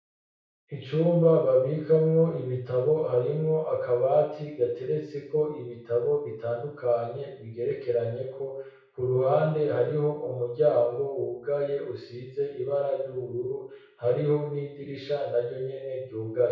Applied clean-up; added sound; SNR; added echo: none; none; none; reverberation time 0.6 s.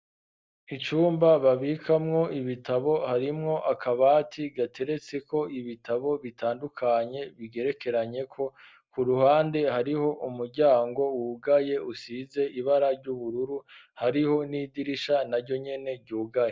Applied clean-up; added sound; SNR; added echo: none; none; none; none.